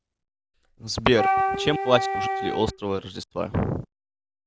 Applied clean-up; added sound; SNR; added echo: none; Wind instrument, woodwind instrument; 1 dB; none.